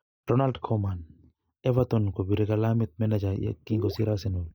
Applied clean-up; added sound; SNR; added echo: neural mask model DeepFilterNet 3.